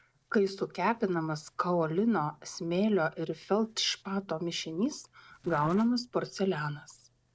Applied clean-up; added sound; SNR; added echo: neural separator model SepFormer DNS4.